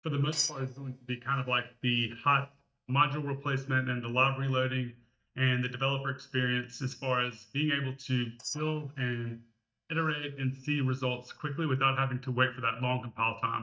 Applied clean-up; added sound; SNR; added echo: neural mask model DeepFilterNet 3.